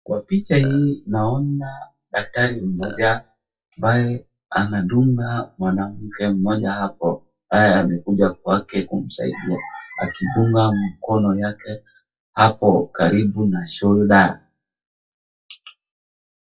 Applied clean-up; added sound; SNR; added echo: classical method WPE with log-MMSE.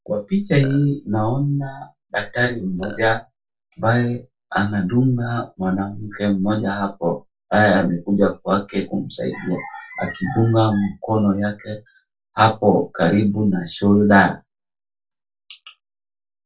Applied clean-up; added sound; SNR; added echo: none; Burping, eructation; 16 dB; reverberation time 0.2 s.